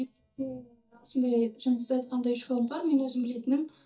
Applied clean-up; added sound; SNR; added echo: neural mask model DeepFilterNet 3.